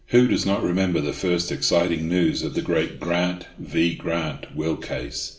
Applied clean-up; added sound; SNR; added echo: none; none; none; reverberation time 1.3 s.